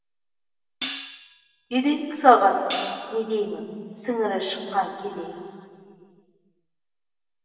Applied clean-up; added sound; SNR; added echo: none; Hi-hat; 13 dB; reverberation time 2.6 s.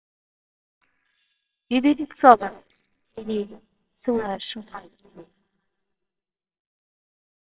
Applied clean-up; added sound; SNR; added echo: neural separator model SepFormer WHAMR!.